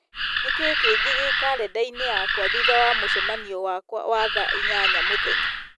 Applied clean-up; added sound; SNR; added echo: none; Animal; -4 dB; none.